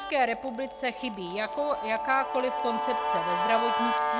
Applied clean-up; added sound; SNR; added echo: none; Guitar; 0 dB; none.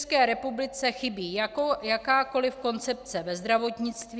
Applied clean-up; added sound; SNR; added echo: none; none; none; none.